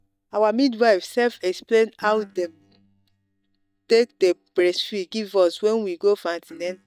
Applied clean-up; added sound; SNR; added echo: neural mask model DeepFilterNet 3.